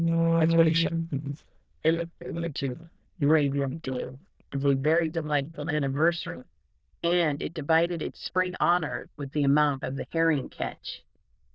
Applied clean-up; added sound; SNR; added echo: neural diffusion model UNIVERSE++.